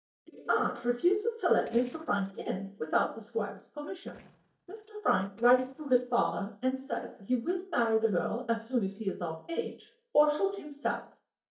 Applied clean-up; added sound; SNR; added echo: neural mask model DeepFilterNet 3.